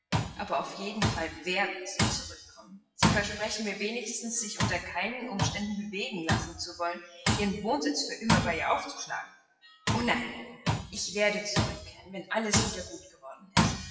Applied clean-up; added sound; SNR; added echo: classical method WPE with log-MMSE.